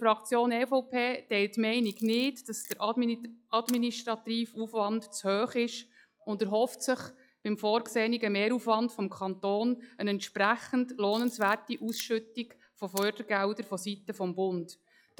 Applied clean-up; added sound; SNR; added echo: classical method log-MMSE.